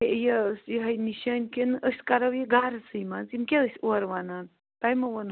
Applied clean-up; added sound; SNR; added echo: none; none; none; none.